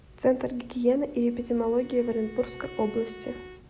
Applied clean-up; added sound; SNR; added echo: none; Bowed string instrument; 19 dB; none.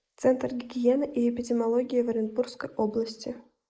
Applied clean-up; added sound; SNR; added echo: neural mask model Resemble Enhance denoiser.